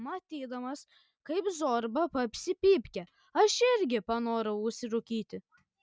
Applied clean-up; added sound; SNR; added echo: none; none; none; none.